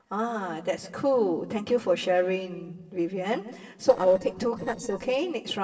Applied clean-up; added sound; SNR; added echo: neural separator model SepFormer DNS4.